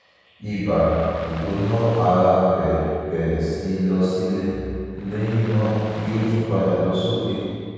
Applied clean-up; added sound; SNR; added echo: none; Waves, surf; 20 dB; reverberation time 2.2 s.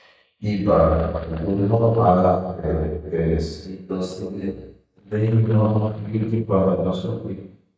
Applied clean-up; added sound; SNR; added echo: neural mask model DeepFilterNet 3.